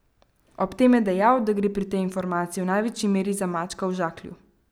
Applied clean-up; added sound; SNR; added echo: none; none; none; none.